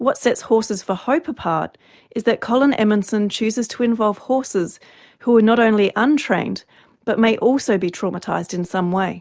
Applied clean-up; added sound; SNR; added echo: none; none; none; none.